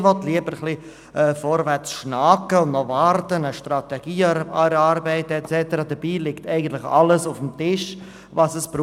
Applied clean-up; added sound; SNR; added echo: none; none; none; none.